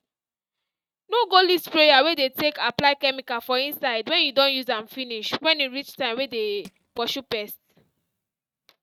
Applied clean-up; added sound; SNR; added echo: neural mask model RNNoise.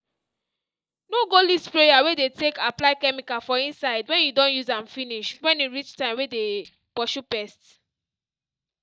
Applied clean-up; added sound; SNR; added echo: neural mask model DeepFilterNet 3.